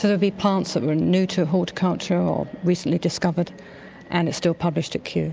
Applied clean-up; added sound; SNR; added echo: none; none; none; none.